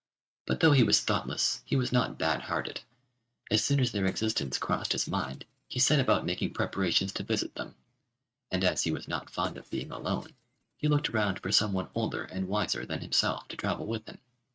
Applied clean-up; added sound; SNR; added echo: neural mask model RNNoise.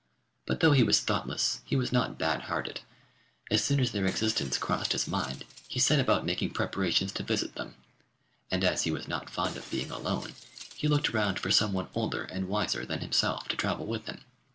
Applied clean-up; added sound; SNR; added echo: none; Shatter; 18 dB; none.